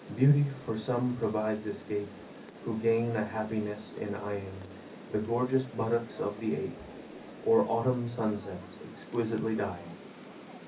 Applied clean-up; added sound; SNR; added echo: none; Rain; 15 dB; reverberation time 0.3 s.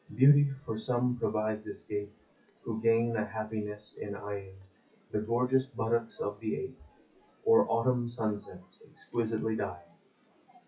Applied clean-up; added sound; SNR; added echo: classical method WPE with log-MMSE.